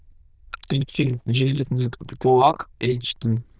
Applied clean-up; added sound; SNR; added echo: neural diffusion model UNIVERSE++.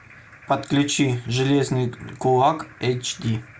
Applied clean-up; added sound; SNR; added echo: none; none; none; none.